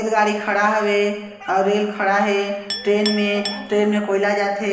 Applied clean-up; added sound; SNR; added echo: none; Chink, clink; 16 dB; reverberation time 1.0 s.